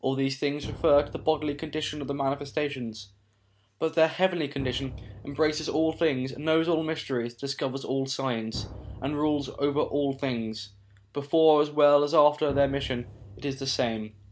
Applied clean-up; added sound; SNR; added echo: none; Drum; 18 dB; none.